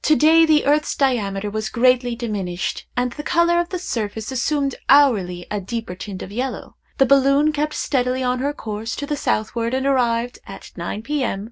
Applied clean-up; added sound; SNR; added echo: none; none; none; none.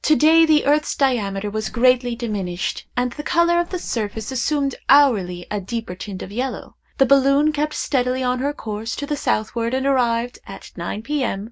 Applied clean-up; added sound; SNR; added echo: none; Bird; 18 dB; none.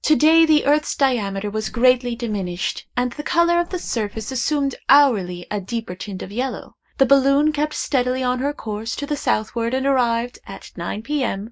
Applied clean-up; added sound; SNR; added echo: neural mask model Resemble Enhance denoiser.